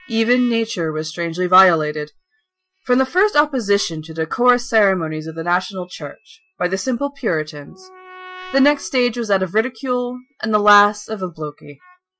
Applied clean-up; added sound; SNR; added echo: classical method Wiener filter.